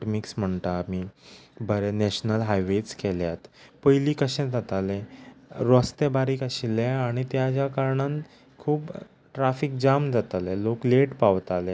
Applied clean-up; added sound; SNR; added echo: none; none; none; none.